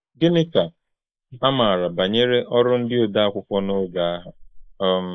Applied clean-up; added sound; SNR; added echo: neural mask model Resemble Enhance denoiser.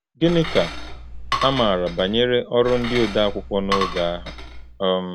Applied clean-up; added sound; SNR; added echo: none; Cutlery, silverware / Dishes, pots, and pans; 7 dB; none.